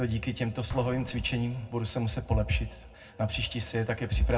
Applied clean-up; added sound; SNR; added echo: none; Explosion; 18 dB; reverberation time 0.3 s.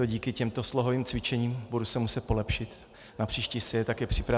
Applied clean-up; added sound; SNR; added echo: none; none; none; none.